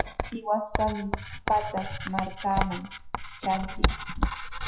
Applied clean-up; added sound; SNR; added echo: classical method WPE with log-MMSE.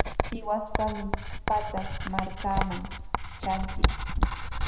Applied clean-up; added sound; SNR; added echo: none; Writing; -4 dB; reverberation time 0.8 s.